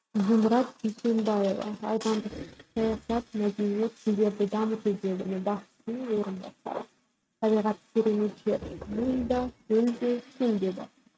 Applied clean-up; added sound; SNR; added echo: neural mask model RNNoise.